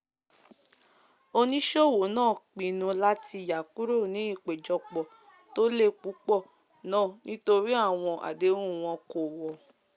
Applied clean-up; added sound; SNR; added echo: none; none; none; none.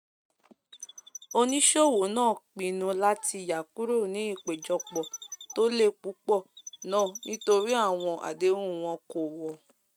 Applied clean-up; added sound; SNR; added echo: neural mask model RNNoise.